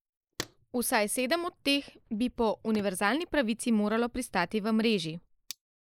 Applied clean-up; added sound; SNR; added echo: neural mask model Resemble Enhance denoiser.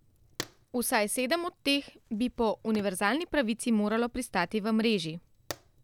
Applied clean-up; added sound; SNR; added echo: none; Fire; 20 dB; none.